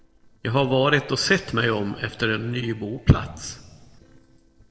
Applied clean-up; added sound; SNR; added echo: neural separator model SepFormer DNS4.